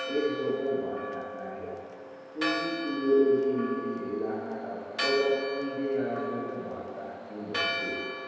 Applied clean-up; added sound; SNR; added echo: none; Church bell; 6 dB; reverberation time 2.2 s.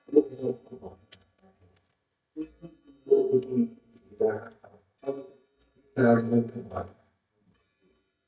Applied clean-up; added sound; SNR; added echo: neural mask model DeepFilterNet 3.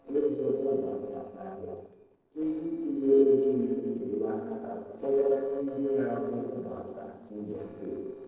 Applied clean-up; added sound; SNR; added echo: neural separator model SepFormer DNS4.